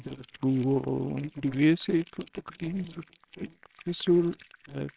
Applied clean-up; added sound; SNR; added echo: neural separator model SepFormer WHAMR!.